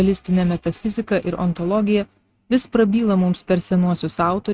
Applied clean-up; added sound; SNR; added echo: neural mask model RNNoise.